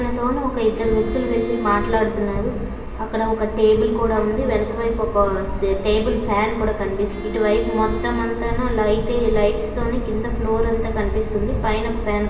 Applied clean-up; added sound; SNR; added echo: none; Bowed string instrument; 12 dB; reverberation time 1.2 s.